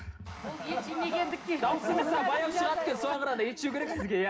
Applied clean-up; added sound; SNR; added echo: none; Tools; 16 dB; reverberation time 0.3 s.